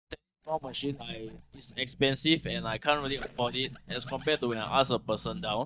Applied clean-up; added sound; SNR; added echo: neural mask model DeepFilterNet 3.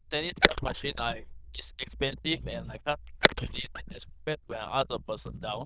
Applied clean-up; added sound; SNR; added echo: neural diffusion model UNIVERSE++.